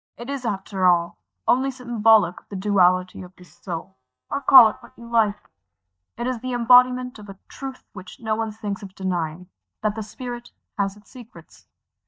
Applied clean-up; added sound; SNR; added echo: neural mask model DeepFilterNet 3.